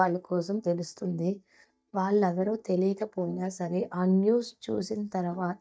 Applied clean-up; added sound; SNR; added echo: neural mask model DeepFilterNet 3.